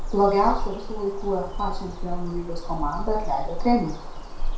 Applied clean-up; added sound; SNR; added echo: none; Bird vocalization, bird call, bird song; 1 dB; reverberation time 0.5 s.